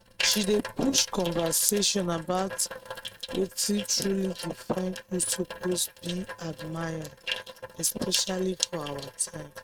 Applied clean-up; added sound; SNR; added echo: neural mask model RNNoise.